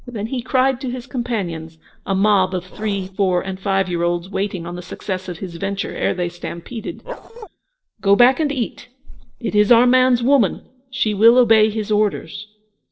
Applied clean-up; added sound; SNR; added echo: neural separator model SepFormer DNS4.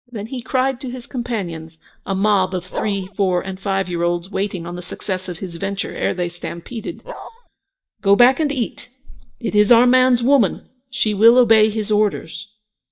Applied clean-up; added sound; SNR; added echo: neural mask model DeepFilterNet 3.